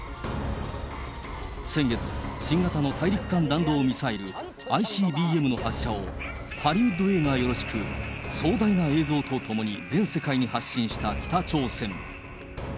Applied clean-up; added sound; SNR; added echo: none; none; none; none.